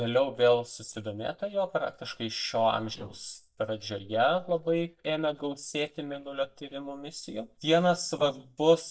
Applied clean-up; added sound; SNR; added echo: neural mask model DeepFilterNet 3.